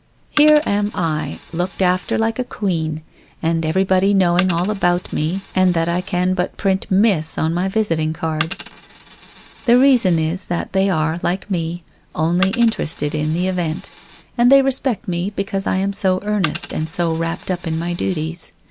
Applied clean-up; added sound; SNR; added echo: none; Coin (dropping); 18 dB; none.